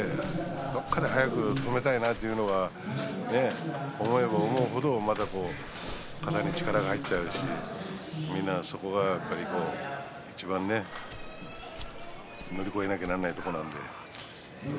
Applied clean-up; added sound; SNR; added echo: none; Walk, footsteps; 12 dB; none.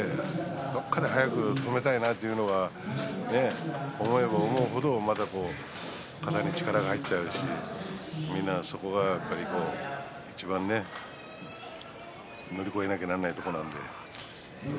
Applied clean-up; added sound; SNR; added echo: none; none; none; none.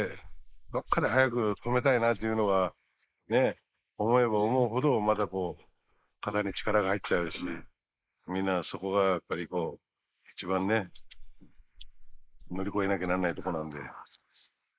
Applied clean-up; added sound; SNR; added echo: neural mask model Resemble Enhance denoiser.